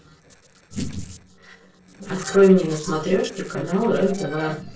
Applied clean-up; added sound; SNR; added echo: neural separator model SepFormer DNS4.